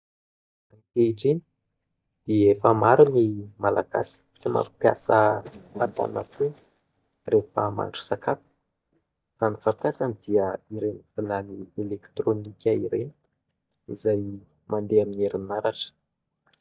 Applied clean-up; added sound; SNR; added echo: neural mask model DeepFilterNet 3.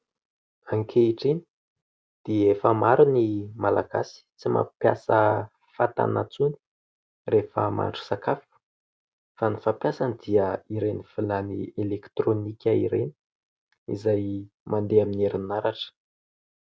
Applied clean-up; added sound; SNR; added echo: none; none; none; none.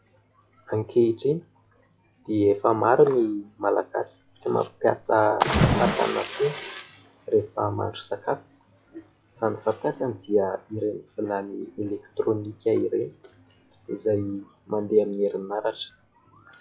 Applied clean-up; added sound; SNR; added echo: classical method log-MMSE.